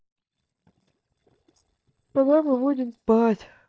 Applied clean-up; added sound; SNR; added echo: neural mask model DeepFilterNet 3.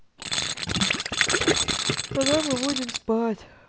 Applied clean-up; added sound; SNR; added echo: none; Tools + Gurgling; -4 dB; none.